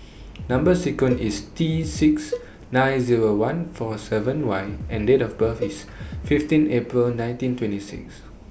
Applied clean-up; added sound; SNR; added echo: none; Drum kit + Cowbell; 12 dB; none.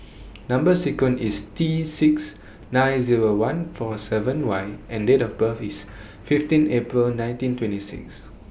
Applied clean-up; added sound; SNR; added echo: none; none; none; none.